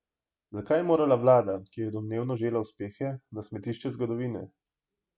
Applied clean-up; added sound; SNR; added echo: none; none; none; none.